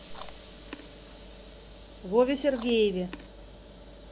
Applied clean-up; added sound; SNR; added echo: none; Sliding door / Hiss + Chewing, mastication; 12 dB; none.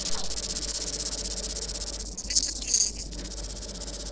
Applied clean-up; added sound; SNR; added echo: neural separator model SepFormer DNS4.